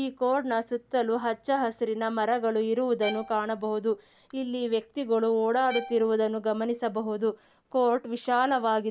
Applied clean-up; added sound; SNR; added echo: none; Bowed string instrument; 18 dB; none.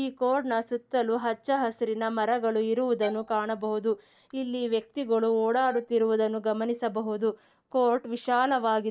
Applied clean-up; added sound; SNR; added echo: neural mask model DeepFilterNet 3.